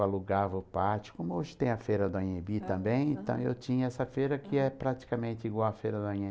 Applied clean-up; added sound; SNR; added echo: none; none; none; none.